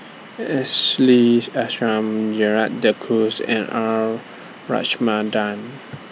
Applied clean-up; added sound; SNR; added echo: none; none; none; none.